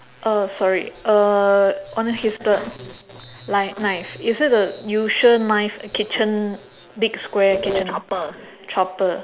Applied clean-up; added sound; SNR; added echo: none; none; none; none.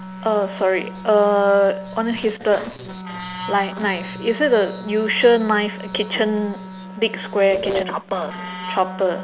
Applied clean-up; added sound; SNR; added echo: none; Wind instrument, woodwind instrument; 13 dB; none.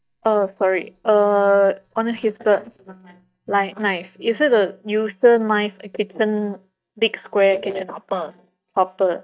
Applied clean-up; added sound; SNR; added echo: neural mask model DeepFilterNet 3.